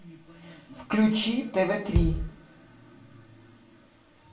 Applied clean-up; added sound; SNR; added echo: none; Bass drum; 2 dB; reverberation time 0.6 s.